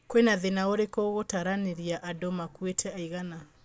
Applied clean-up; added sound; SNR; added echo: none; none; none; none.